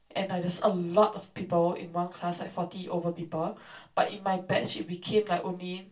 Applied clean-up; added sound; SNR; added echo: none; none; none; reverberation time 0.2 s.